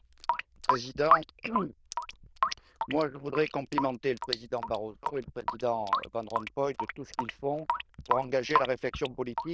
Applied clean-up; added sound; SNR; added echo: neural diffusion model UNIVERSE++.